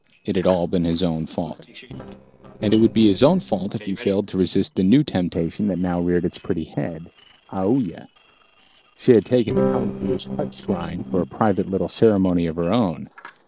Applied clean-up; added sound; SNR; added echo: neural separator model SepFormer DNS4.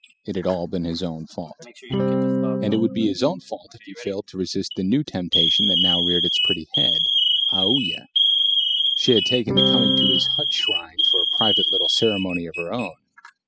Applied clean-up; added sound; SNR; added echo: classical method spectral subtraction.